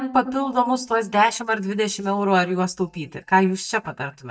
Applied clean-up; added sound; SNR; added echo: neural mask model DeepFilterNet 3.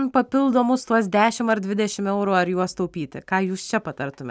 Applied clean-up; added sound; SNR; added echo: none; none; none; none.